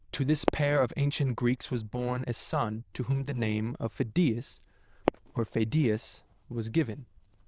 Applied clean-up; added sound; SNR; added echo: neural diffusion model UNIVERSE++.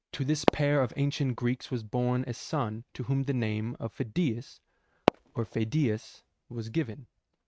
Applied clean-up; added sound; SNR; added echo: neural mask model RNNoise.